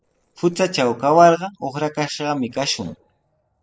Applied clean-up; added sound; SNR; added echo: neural separator model SepFormer DNS4.